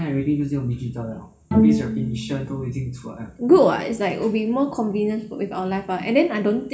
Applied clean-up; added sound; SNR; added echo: none; Bowed string instrument; 2 dB; reverberation time 0.4 s.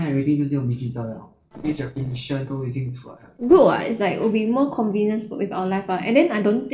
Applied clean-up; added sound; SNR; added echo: neural separator model SepFormer DNS4.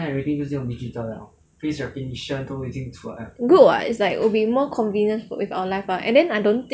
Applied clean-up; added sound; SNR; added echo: none; none; none; none.